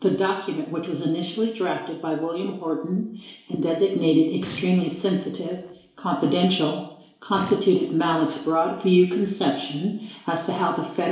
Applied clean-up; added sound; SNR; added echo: neural separator model SepFormer DNS4.